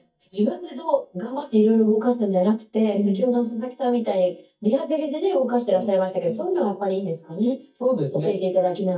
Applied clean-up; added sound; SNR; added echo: neural mask model DeepFilterNet 3.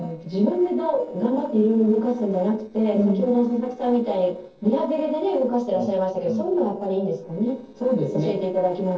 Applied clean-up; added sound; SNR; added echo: neural separator model SepFormer DNS4.